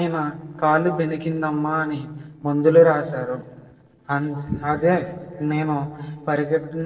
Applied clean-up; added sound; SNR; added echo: neural separator model SepFormer DNS4.